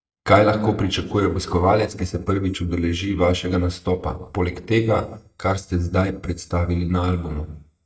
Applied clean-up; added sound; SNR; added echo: neural mask model DeepFilterNet 3.